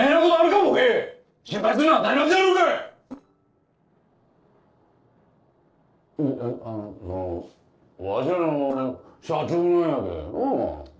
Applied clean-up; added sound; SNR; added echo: neural separator model SepFormer DNS4.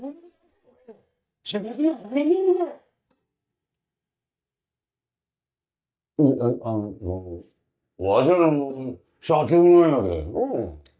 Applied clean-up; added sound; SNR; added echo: neural mask model DeepFilterNet 3.